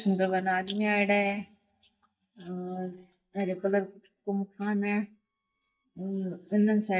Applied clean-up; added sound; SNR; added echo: neural mask model DeepFilterNet 3.